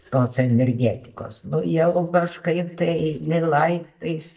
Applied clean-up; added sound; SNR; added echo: neural mask model DeepFilterNet 3.